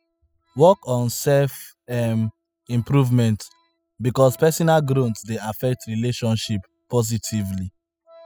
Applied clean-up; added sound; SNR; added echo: classical method spectral subtraction.